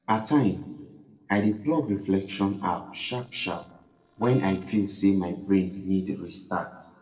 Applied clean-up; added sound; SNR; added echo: neural separator model SepFormer DNS4.